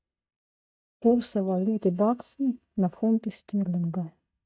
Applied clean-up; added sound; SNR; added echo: neural mask model DeepFilterNet 3.